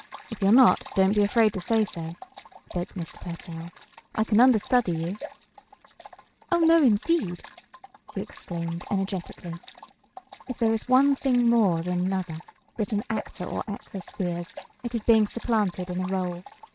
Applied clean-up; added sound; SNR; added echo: neural mask model RNNoise.